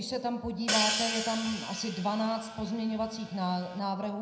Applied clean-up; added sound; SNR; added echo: none; Hi-hat; 4 dB; reverberation time 0.8 s.